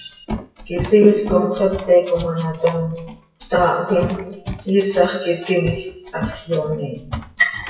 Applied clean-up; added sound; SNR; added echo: classical method WPE with log-MMSE.